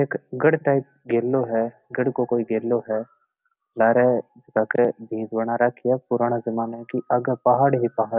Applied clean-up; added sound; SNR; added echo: none; none; none; none.